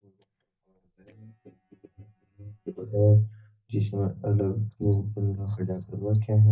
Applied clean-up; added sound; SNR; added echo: neural mask model DeepFilterNet 3.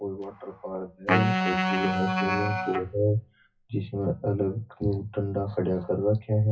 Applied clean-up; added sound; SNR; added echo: classical method WPE with log-MMSE.